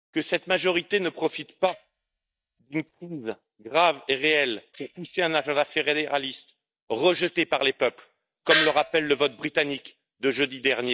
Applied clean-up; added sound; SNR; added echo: neural mask model DeepFilterNet 3.